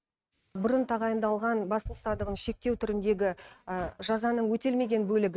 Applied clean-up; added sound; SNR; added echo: neural mask model RNNoise.